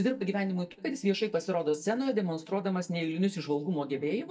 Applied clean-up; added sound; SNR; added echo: neural mask model DeepFilterNet 3.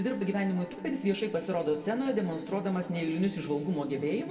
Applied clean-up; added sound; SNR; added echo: none; Wind instrument, woodwind instrument; 20 dB; reverberation time 1.9 s.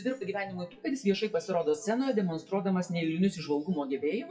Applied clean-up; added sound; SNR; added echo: classical method WPE with log-MMSE.